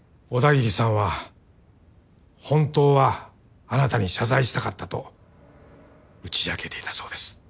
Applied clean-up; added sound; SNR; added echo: none; none; none; none.